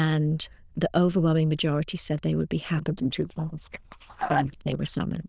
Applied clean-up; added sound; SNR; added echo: neural diffusion model UNIVERSE++.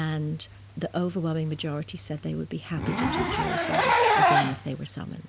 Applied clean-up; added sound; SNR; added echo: none; Zipper (clothing); -4 dB; none.